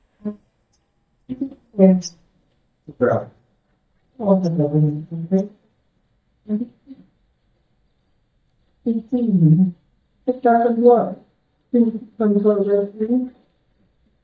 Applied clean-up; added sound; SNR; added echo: neural mask model DeepFilterNet 3.